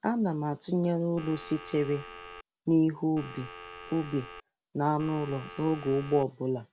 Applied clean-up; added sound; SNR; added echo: none; Telephone; 15 dB; none.